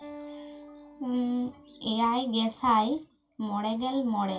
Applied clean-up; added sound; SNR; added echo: none; Acoustic guitar; 19 dB; reverberation time 0.2 s.